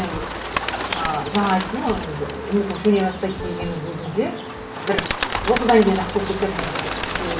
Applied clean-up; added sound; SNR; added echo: none; Bird; 6 dB; reverberation time 0.4 s.